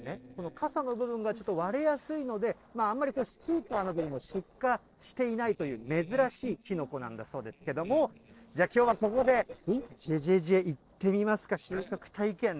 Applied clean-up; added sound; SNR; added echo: neural separator model SepFormer DNS4.